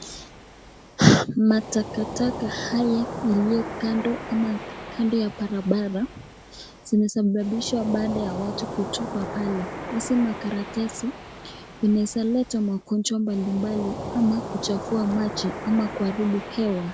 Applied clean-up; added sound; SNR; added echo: none; Waves, surf; 11 dB; none.